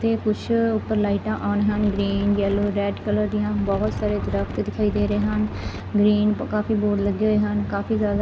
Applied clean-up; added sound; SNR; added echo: none; Wind; 10 dB; none.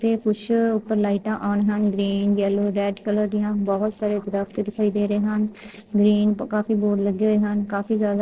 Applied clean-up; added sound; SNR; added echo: neural separator model SepFormer DNS4.